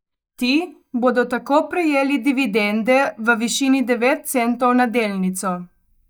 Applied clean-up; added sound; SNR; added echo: neural mask model DeepFilterNet 3.